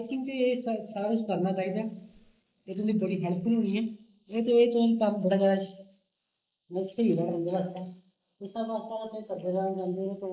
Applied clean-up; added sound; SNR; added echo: neural mask model Resemble Enhance denoiser.